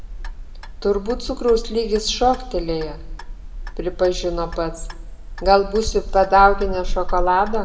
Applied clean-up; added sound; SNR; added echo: none; Clock; 6 dB; reverberation time 0.9 s.